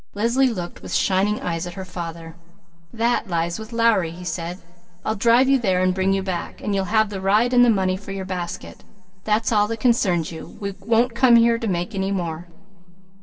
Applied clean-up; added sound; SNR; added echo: none; Guitar; 19 dB; reverberation time 1.8 s.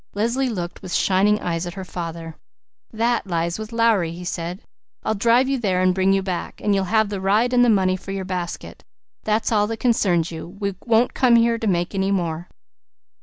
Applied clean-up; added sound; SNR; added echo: none; none; none; none.